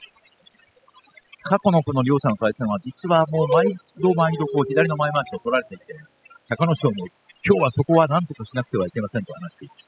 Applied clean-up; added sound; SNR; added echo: classical method spectral subtraction.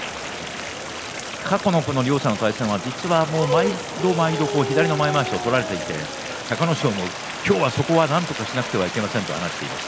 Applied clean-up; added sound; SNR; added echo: none; Stream + Sink (filling or washing); 13 dB; none.